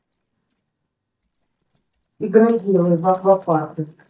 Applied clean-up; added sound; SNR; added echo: neural mask model DeepFilterNet 3.